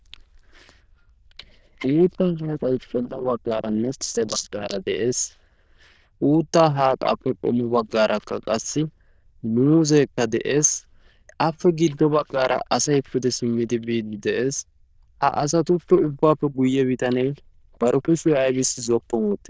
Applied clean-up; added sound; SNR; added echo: neural diffusion model UNIVERSE++.